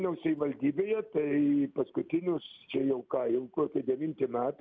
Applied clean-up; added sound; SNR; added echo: none; none; none; none.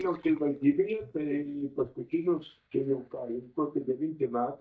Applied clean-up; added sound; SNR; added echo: neural mask model DeepFilterNet 3.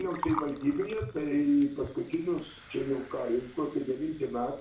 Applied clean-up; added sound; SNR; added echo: none; Gurgling; 13 dB; reverberation time 0.4 s.